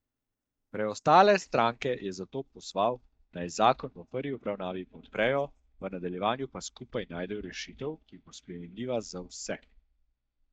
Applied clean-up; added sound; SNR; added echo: neural mask model DeepFilterNet 3.